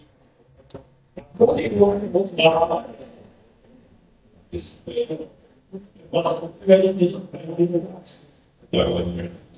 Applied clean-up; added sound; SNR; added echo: neural mask model DeepFilterNet 3.